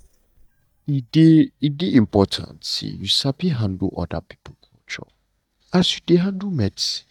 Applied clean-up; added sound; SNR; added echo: neural mask model DeepFilterNet 3.